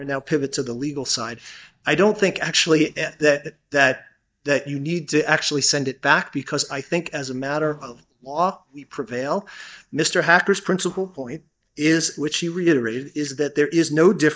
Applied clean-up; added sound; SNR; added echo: neural mask model DeepFilterNet 3.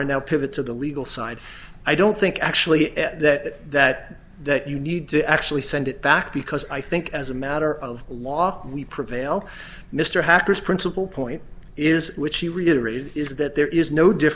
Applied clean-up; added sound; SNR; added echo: none; none; none; none.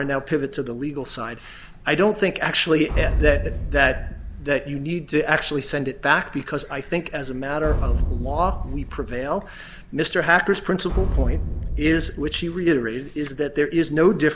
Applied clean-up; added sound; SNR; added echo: none; Boom; 2 dB; none.